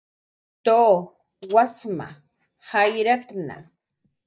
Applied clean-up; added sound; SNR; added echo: neural mask model DeepFilterNet 3.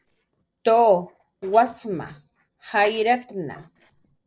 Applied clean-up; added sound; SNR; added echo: neural separator model SepFormer DNS4.